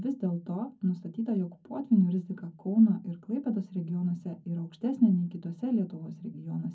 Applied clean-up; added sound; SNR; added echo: none; none; none; reverberation time 0.4 s.